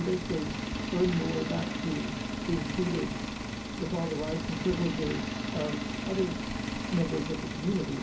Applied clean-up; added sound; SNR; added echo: none; Engine; 2 dB; reverberation time 0.4 s.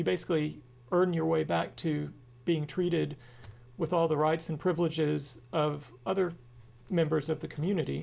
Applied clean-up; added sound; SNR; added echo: none; none; none; none.